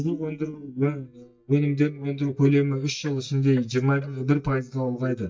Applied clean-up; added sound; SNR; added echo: neural mask model DeepFilterNet 3.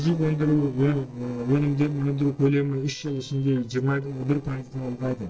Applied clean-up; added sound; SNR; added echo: neural separator model SepFormer DNS4.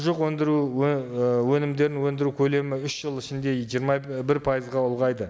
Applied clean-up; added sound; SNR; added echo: none; none; none; none.